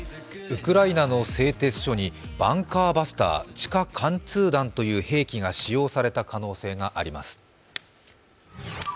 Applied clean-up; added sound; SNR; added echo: none; none; none; none.